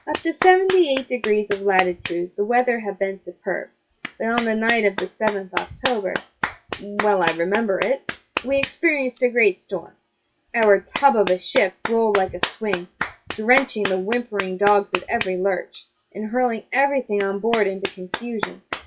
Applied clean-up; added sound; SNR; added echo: classical method WPE with log-MMSE.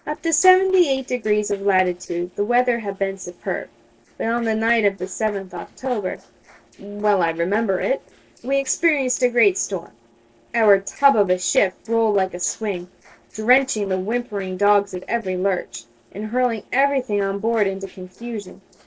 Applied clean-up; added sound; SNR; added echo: neural separator model SepFormer DNS4.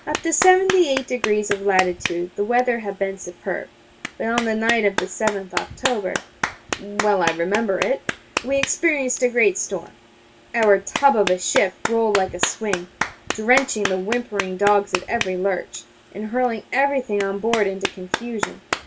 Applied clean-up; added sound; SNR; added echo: none; Clapping; 8 dB; reverberation time 0.2 s.